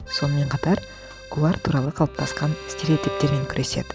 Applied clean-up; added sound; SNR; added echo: none; Accordion + Bowed string instrument; 11 dB; none.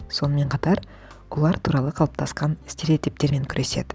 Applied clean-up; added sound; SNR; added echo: none; none; none; none.